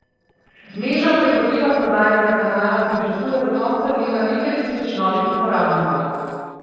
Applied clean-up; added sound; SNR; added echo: neural separator model SepFormer DNS4.